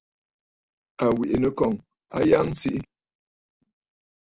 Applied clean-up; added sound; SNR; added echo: none; none; none; none.